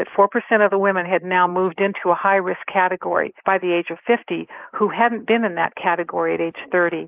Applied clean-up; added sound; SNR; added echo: neural mask model Resemble Enhance denoiser.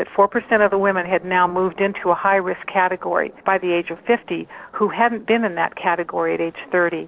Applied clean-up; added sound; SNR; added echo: neural separator model SepFormer DNS4.